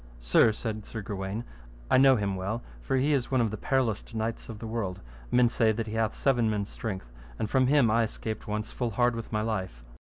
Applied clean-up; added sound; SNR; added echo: none; none; none; none.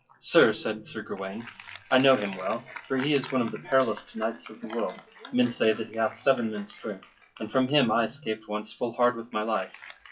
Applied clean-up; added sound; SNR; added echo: classical method WPE with log-MMSE.